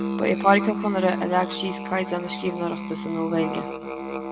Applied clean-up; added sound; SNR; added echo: none; Musical instrument; 5 dB; reverberation time 1.6 s.